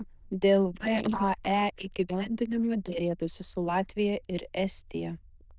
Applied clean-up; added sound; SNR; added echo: neural diffusion model UNIVERSE++.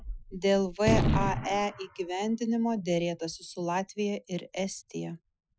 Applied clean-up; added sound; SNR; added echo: classical method Wiener filter.